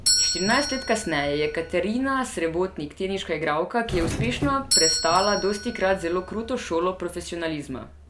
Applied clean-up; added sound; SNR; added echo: none; Doorbell; 4 dB; none.